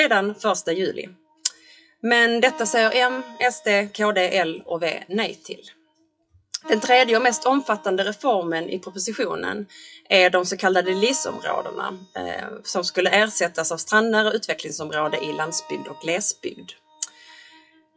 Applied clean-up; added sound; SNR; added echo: classical method WPE with log-MMSE.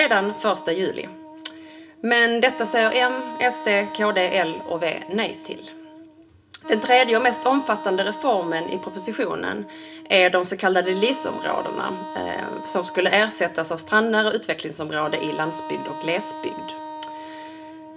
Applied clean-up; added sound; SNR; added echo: none; Wind instrument, woodwind instrument; 13 dB; reverberation time 0.2 s.